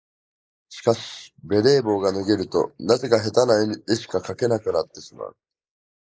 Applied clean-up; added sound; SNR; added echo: neural mask model Resemble Enhance denoiser.